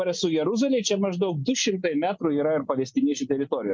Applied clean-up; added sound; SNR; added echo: none; none; none; none.